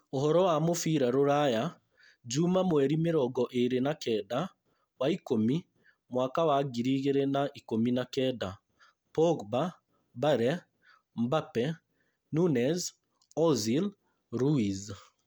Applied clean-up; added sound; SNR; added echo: none; none; none; none.